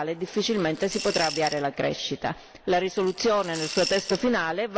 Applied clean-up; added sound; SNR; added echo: none; Coin (dropping) / Glass; 10 dB; none.